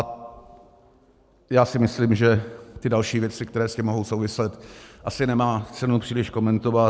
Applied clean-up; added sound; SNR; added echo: none; none; none; none.